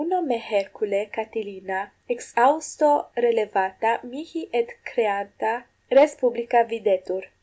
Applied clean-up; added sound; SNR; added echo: none; none; none; none.